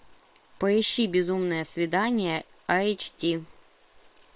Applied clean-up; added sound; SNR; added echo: neural separator model SepFormer WHAM!.